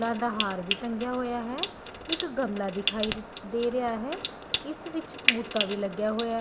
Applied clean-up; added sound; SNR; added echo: none; Trickle, dribble / Sink (filling or washing) / Water tap, faucet; 3 dB; none.